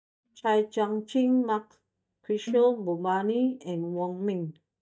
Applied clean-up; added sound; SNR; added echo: neural mask model DeepFilterNet 3.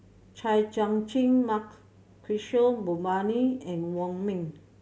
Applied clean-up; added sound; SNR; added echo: none; none; none; none.